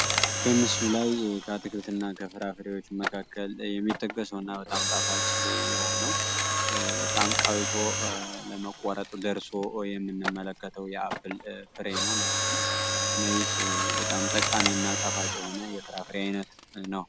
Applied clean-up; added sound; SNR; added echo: none; Mechanisms; -2 dB; none.